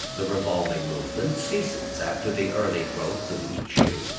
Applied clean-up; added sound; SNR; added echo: none; Squeak; 1 dB; reverberation time 0.9 s.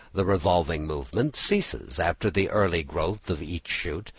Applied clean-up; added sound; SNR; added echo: none; none; none; none.